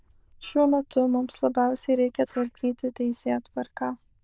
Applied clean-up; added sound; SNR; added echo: neural diffusion model UNIVERSE++.